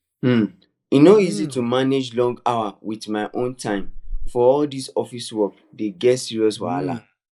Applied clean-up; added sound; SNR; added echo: neural mask model Resemble Enhance denoiser.